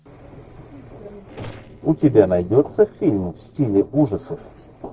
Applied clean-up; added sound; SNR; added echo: neural separator model SepFormer DNS4.